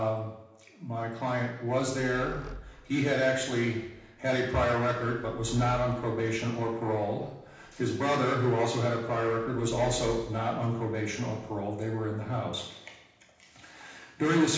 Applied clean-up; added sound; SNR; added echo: none; Squeak; 18 dB; reverberation time 0.9 s.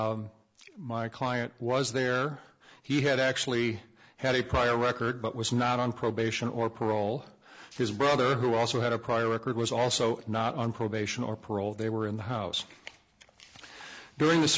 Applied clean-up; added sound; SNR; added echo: none; none; none; none.